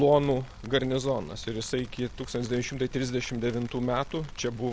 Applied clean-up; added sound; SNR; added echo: none; none; none; none.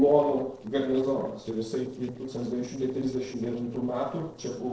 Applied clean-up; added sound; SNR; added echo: neural separator model SepFormer DNS4.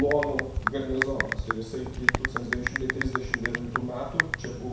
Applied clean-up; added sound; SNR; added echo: none; Typing; -1 dB; reverberation time 0.7 s.